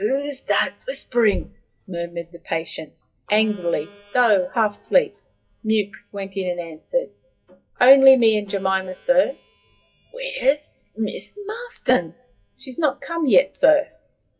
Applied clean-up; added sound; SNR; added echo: classical method WPE with log-MMSE.